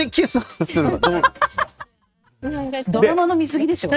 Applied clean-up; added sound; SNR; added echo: neural mask model RNNoise.